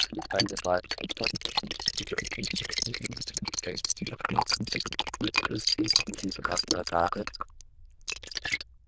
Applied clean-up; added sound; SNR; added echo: neural diffusion model UNIVERSE++.